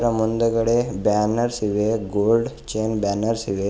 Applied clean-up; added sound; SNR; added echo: none; none; none; none.